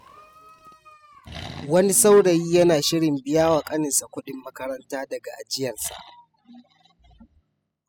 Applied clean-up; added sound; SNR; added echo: classical method spectral subtraction.